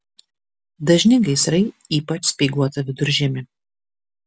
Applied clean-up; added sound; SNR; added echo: none; none; none; none.